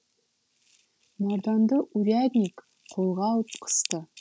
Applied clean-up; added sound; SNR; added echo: none; none; none; none.